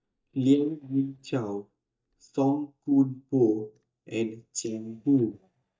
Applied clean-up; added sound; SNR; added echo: neural mask model DeepFilterNet 3.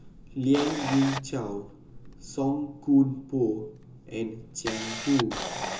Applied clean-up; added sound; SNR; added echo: none; Camera; 10 dB; reverberation time 0.2 s.